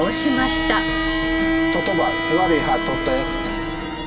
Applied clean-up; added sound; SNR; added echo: none; Bowed string instrument; 0 dB; reverberation time 0.6 s.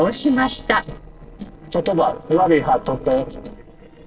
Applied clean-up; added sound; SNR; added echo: neural separator model SepFormer DNS4.